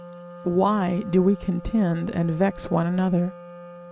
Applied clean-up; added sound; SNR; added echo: none; Wind instrument, woodwind instrument; 17 dB; none.